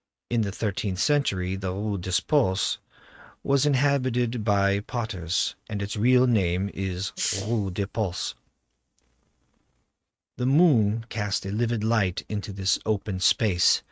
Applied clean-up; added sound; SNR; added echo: neural mask model RNNoise.